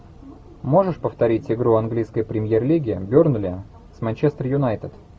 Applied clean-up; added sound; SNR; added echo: none; none; none; none.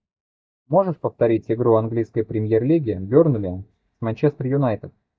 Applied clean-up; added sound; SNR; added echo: neural mask model DeepFilterNet 3.